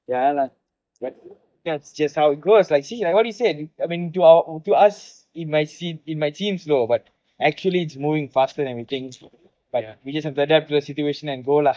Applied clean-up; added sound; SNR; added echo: neural mask model DeepFilterNet 3.